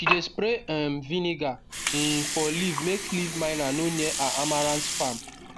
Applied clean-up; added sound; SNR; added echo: none; Water; 3 dB; none.